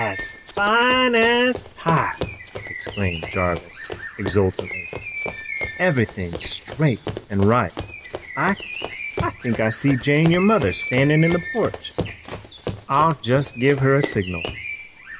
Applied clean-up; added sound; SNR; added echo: none; Bird + Run; 10 dB; none.